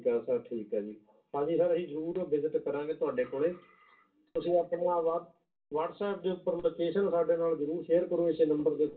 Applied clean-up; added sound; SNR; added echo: none; none; none; reverberation time 0.2 s.